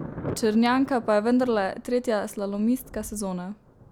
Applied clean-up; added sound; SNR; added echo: none; Thunder; 15 dB; none.